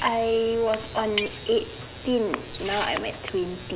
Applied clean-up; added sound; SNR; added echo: none; Liquid; 12 dB; none.